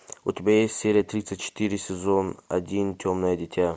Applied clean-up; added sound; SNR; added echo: none; none; none; none.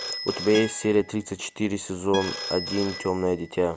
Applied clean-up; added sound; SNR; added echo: none; Acoustic guitar + Telephone; 11 dB; none.